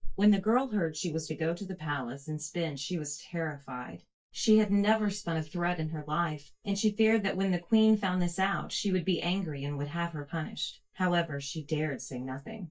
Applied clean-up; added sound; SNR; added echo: neural mask model DeepFilterNet 3.